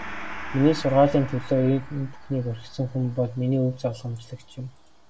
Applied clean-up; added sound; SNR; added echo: none; Gong; 12 dB; none.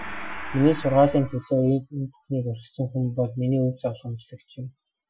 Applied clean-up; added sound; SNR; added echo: classical method Wiener filter.